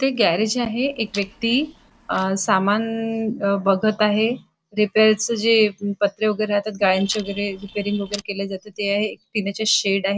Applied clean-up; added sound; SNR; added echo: neural separator model SepFormer DNS4.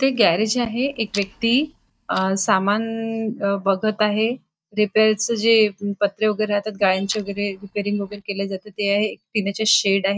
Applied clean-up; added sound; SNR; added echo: neural mask model DeepFilterNet 3.